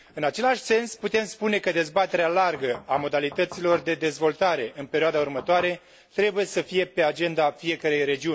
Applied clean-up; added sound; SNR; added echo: none; Knock / Wood; 16 dB; none.